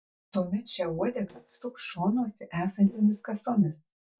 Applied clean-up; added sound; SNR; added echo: neural mask model DeepFilterNet 3.